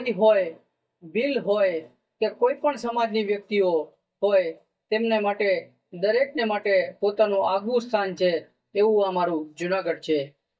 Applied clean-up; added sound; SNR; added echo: neural mask model DeepFilterNet 3.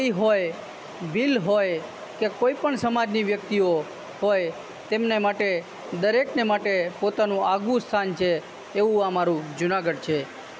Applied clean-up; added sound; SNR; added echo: none; none; none; none.